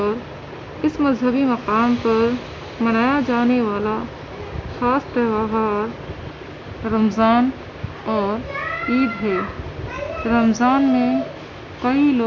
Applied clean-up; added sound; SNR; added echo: none; none; none; none.